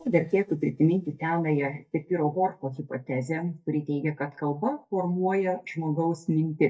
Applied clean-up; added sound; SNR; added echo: neural mask model DeepFilterNet 3.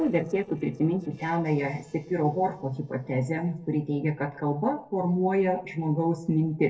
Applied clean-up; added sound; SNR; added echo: neural separator model SepFormer DNS4.